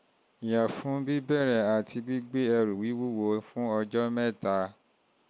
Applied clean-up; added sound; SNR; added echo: none; none; none; none.